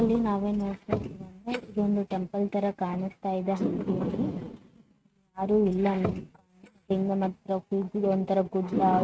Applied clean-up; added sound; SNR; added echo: neural mask model RNNoise.